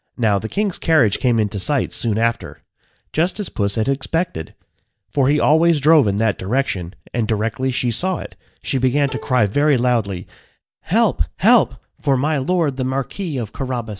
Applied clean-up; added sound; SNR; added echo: neural mask model DeepFilterNet 3.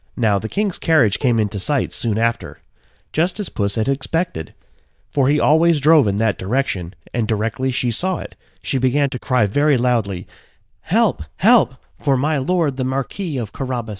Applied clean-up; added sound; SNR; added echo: neural diffusion model UNIVERSE++.